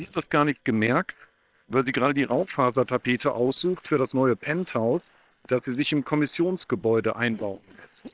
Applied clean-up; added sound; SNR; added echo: neural separator model SepFormer WHAM!.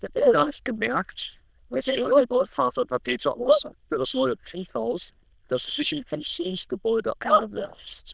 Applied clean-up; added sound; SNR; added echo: neural diffusion model UNIVERSE++.